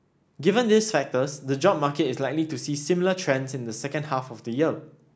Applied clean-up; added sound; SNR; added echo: none; none; none; none.